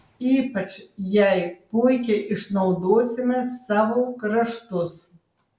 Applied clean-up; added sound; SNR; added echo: none; none; none; none.